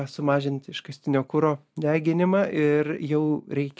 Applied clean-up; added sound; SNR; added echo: none; none; none; none.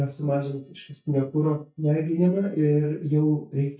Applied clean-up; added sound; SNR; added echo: neural mask model DeepFilterNet 3.